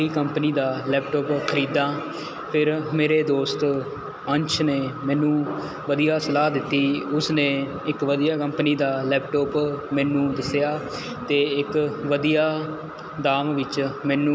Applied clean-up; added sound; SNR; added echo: none; none; none; none.